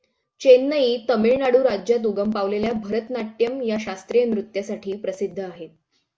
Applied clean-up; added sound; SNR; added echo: none; none; none; none.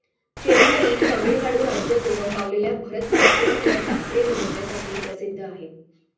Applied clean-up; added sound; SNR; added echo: none; Cough; -3 dB; reverberation time 0.6 s.